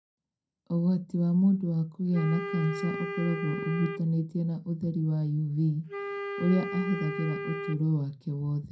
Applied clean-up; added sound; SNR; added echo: none; Wind instrument, woodwind instrument; 8 dB; reverberation time 0.2 s.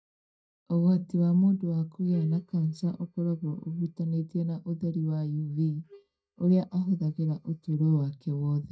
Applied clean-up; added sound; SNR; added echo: neural mask model DeepFilterNet 3.